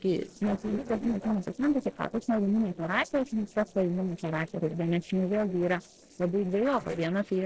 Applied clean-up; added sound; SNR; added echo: neural separator model SepFormer DNS4.